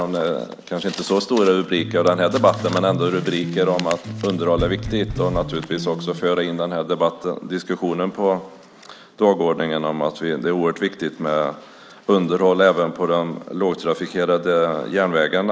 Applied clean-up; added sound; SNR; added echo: none; Electric guitar + Knock; 9 dB; none.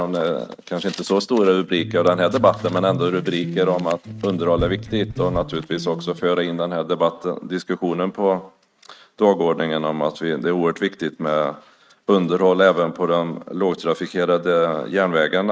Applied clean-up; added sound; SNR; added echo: neural mask model RNNoise.